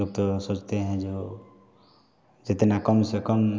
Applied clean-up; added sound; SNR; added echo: none; none; none; none.